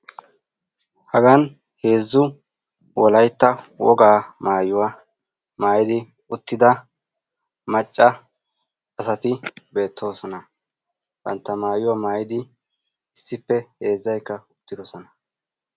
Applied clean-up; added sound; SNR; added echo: none; none; none; none.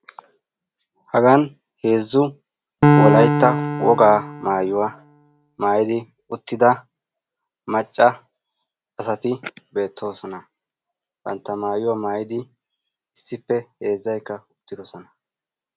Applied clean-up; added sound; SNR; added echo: none; Piano; -2 dB; none.